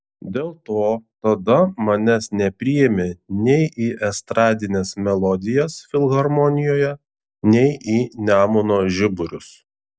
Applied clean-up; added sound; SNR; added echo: none; none; none; none.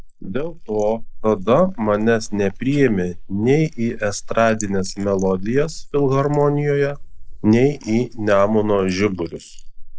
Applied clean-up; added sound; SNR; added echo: neural mask model Resemble Enhance denoiser.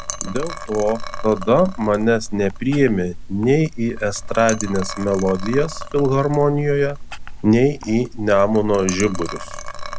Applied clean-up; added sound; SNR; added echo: none; Liquid; 9 dB; none.